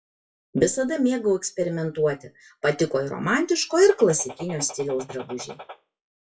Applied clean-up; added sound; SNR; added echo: classical method WPE with log-MMSE.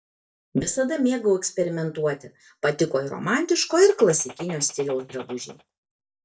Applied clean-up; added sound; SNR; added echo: neural mask model DeepFilterNet 3.